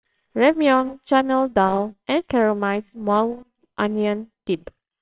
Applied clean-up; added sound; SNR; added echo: neural separator model SepFormer WHAMR!.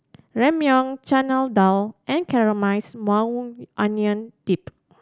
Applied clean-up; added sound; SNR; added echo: none; none; none; none.